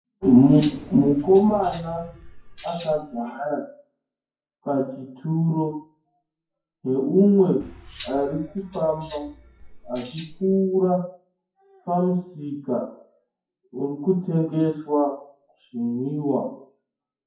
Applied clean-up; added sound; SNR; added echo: classical method WPE with log-MMSE.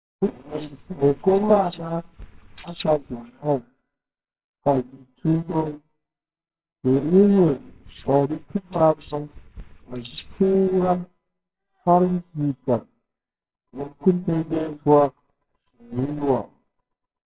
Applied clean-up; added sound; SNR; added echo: neural separator model SepFormer WHAMR!.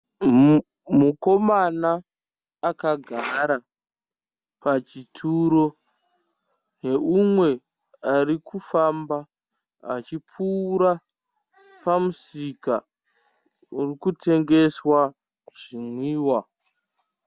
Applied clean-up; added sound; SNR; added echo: none; none; none; none.